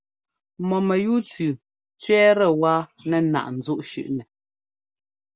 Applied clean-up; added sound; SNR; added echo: none; none; none; none.